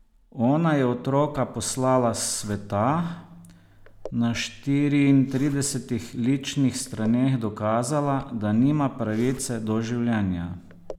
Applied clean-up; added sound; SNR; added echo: none; Zipper (clothing); 20 dB; none.